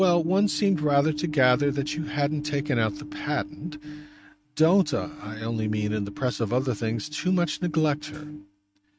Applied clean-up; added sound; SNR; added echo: neural mask model RNNoise.